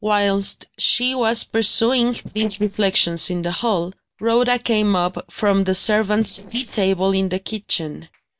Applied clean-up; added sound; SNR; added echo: neural separator model SepFormer DNS4.